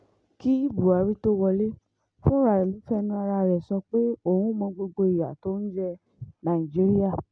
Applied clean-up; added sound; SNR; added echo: none; none; none; none.